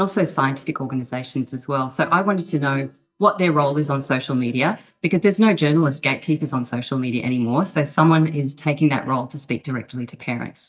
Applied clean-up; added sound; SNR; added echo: neural mask model DeepFilterNet 3.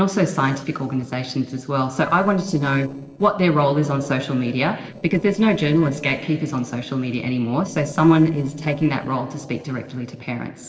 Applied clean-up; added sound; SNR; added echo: neural separator model SepFormer DNS4.